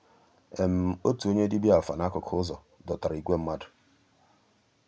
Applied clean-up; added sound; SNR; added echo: none; none; none; none.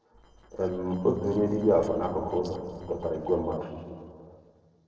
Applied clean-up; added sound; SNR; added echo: neural separator model SepFormer DNS4.